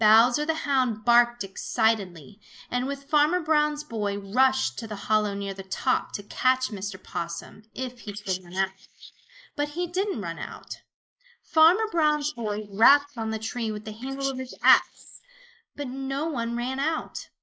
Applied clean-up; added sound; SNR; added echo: neural mask model Resemble Enhance denoiser.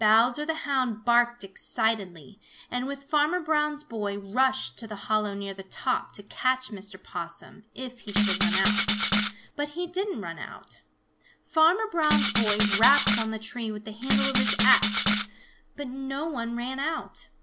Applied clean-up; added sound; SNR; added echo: none; Rattle (instrument); -4 dB; none.